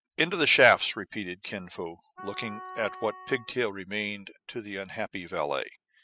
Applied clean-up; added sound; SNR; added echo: classical method spectral subtraction.